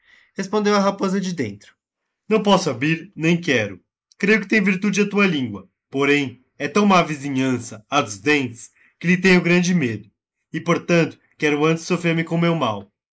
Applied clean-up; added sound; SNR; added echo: neural mask model Resemble Enhance denoiser.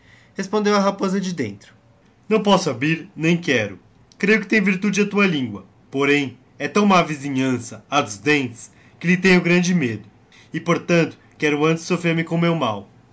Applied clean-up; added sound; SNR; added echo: none; none; none; none.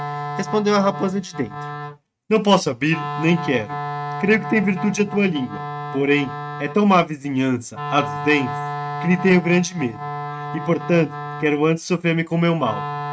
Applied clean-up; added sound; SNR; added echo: neural mask model RNNoise.